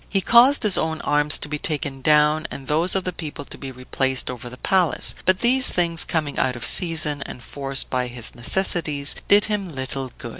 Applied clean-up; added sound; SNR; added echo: none; none; none; none.